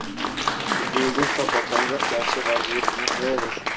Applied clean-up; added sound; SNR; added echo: none; Applause; -4 dB; none.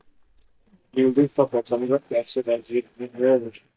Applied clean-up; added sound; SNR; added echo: neural mask model DeepFilterNet 3.